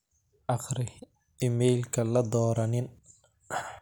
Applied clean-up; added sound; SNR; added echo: none; none; none; none.